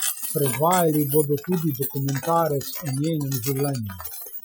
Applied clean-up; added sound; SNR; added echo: classical method Wiener filter.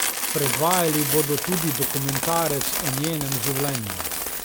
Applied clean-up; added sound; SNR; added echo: none; Coin (dropping); 0 dB; none.